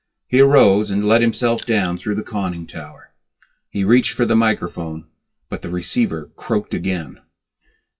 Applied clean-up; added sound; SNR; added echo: classical method WPE with log-MMSE.